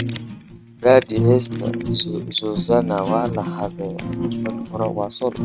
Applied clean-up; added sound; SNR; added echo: neural mask model RNNoise.